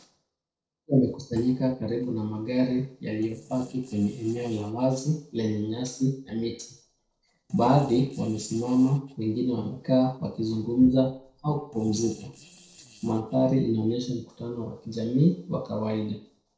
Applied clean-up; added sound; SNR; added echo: neural separator model SepFormer DNS4.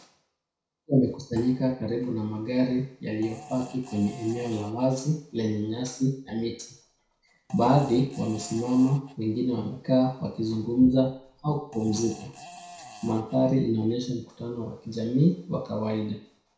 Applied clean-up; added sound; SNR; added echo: none; Fart; 19 dB; reverberation time 0.6 s.